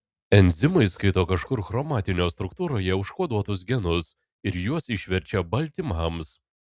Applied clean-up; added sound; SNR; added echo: none; none; none; none.